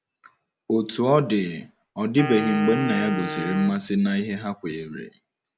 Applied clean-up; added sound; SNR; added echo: none; Wind instrument, woodwind instrument; 8 dB; none.